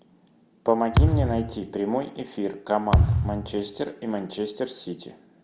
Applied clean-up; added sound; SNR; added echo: none; Thump, thud; -3 dB; none.